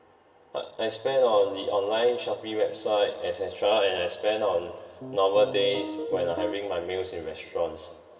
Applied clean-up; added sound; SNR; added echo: none; Piano; 10 dB; reverberation time 2.3 s.